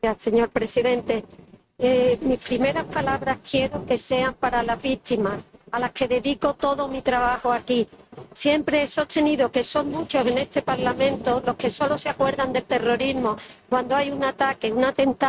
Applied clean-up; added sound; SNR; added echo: neural mask model RNNoise.